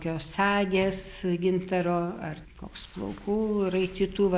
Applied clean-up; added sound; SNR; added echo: none; none; none; none.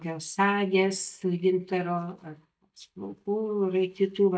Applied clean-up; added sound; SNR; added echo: neural mask model DeepFilterNet 3.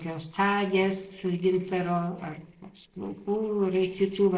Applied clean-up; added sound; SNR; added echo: neural separator model SepFormer DNS4.